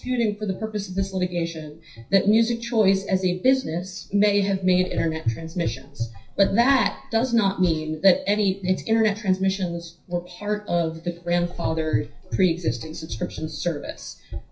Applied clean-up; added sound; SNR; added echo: classical method WPE with log-MMSE.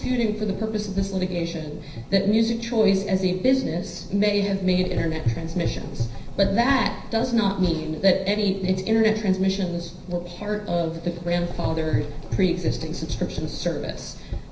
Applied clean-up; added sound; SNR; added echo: none; Gurgling / Engine; 8 dB; reverberation time 0.5 s.